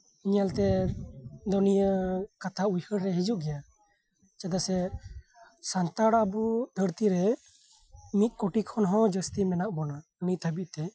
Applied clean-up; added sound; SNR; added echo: classical method Wiener filter.